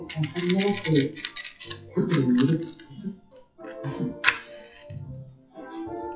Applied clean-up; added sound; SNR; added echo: classical method WPE with log-MMSE.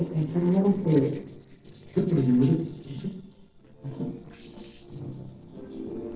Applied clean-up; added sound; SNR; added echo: neural separator model SepFormer DNS4.